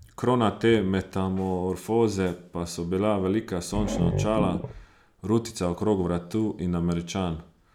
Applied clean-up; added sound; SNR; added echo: none; Growling; 5 dB; none.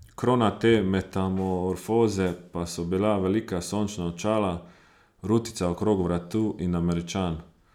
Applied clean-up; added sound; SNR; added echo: none; none; none; none.